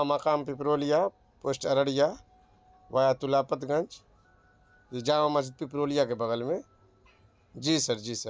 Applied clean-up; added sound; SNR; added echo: none; none; none; none.